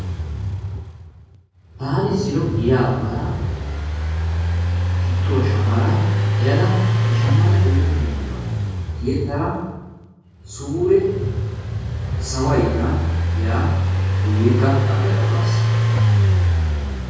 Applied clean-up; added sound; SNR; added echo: none; Engine; -5 dB; reverberation time 1.3 s.